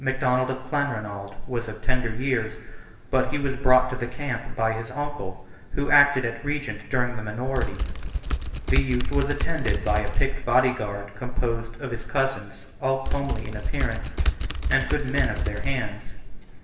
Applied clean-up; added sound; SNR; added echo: none; Typing; 2 dB; reverberation time 1.1 s.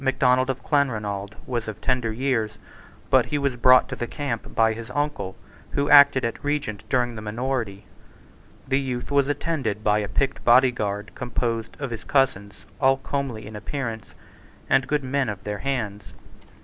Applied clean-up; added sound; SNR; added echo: none; none; none; none.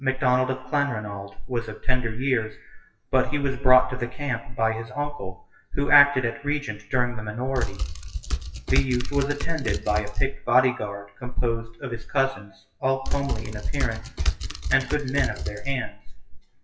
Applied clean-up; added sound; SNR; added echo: classical method WPE with log-MMSE.